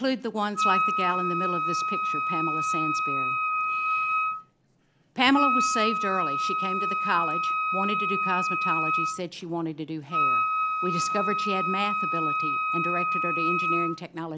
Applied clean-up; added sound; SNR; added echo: none; Wind instrument, woodwind instrument; -4 dB; none.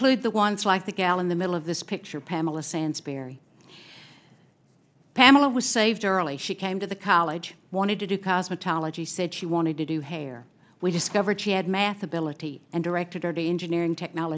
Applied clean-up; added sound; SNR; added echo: none; none; none; none.